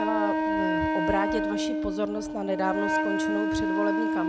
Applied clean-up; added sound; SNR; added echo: none; Wind instrument, woodwind instrument; -4 dB; none.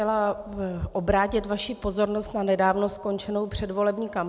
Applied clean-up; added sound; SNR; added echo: none; none; none; none.